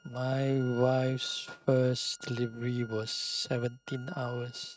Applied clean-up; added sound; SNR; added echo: neural mask model RNNoise.